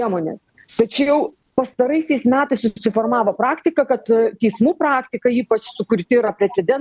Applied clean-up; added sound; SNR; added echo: none; none; none; none.